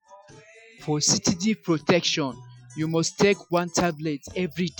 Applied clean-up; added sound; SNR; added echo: classical method Wiener filter.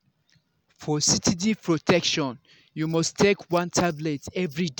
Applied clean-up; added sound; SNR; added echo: none; none; none; none.